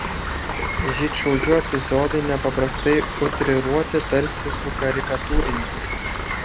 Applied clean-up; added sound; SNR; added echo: none; Rain; 2 dB; none.